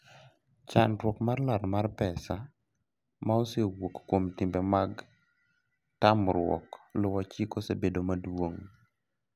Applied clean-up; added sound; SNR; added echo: none; none; none; none.